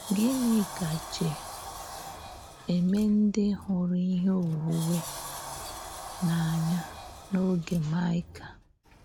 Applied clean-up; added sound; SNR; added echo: none; Sliding door; 13 dB; none.